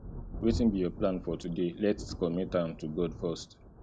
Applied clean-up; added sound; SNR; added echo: none; Thunder; 10 dB; none.